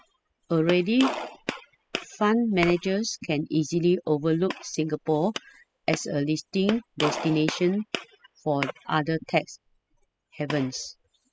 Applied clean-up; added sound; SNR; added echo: classical method spectral subtraction.